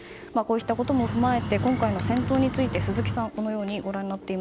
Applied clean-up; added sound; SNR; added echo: none; Bird; 4 dB; none.